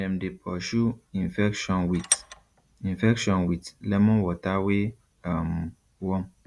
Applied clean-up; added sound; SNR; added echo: none; Tools; 4 dB; none.